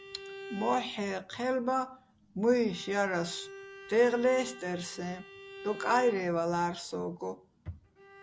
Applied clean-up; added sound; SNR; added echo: none; Bowed string instrument; 16 dB; none.